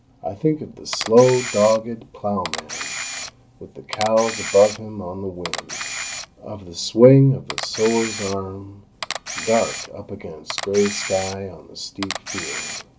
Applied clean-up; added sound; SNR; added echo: none; Camera; 11 dB; none.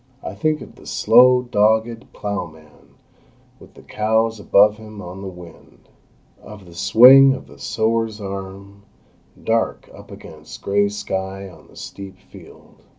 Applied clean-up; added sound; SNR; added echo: none; none; none; none.